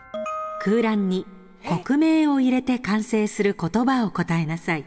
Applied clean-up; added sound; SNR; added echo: none; none; none; none.